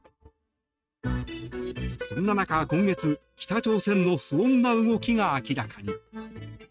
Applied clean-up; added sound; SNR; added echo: neural mask model RNNoise.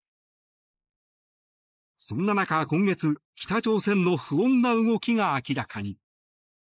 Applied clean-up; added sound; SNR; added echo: neural mask model Resemble Enhance denoiser.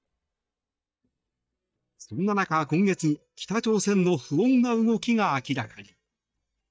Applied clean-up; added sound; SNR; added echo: neural mask model DeepFilterNet 3.